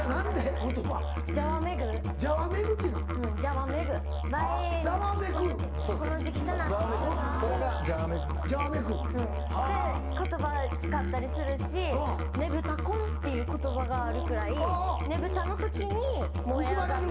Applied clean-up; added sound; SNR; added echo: none; Musical instrument; -2 dB; reverberation time 0.8 s.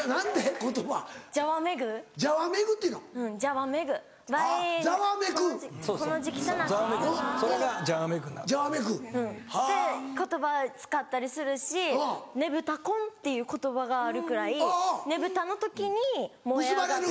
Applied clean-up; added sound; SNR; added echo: none; none; none; none.